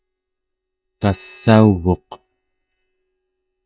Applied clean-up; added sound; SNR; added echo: neural mask model DeepFilterNet 3.